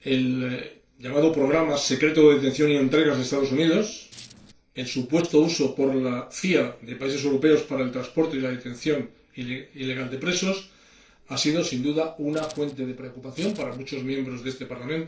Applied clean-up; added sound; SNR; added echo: neural separator model SepFormer DNS4.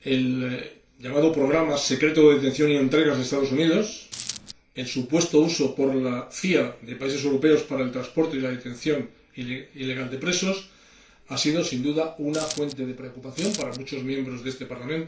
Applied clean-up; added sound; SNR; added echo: none; Coin (dropping); 10 dB; reverberation time 0.3 s.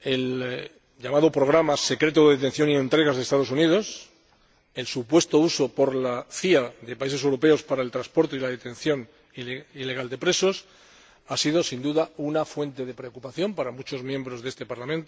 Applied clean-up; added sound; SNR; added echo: none; none; none; none.